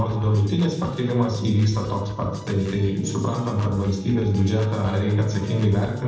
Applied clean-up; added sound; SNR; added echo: neural separator model SepFormer DNS4.